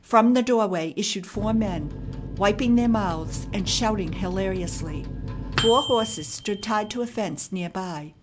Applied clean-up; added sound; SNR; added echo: none; Microwave oven; 8 dB; none.